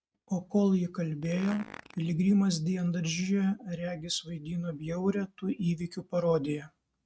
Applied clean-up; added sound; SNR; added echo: neural mask model RNNoise.